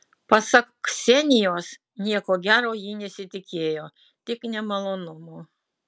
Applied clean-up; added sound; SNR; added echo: none; none; none; none.